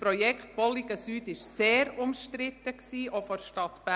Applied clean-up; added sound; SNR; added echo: none; none; none; none.